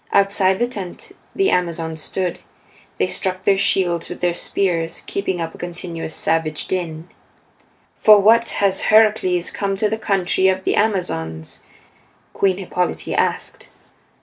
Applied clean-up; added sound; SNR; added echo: none; none; none; none.